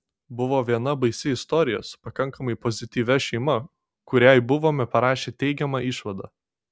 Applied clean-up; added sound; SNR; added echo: none; none; none; none.